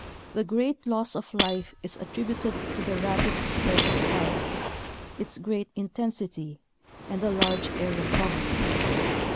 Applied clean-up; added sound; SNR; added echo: none; Waves, surf + Shatter; -2 dB; none.